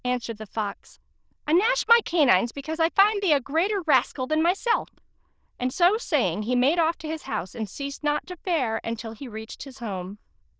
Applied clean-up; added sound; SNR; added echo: neural diffusion model UNIVERSE++.